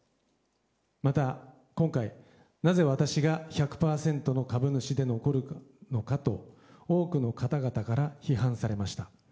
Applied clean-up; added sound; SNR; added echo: none; none; none; none.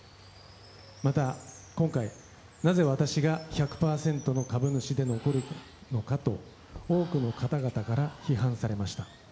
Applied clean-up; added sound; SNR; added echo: none; Water + Knock; 20 dB; none.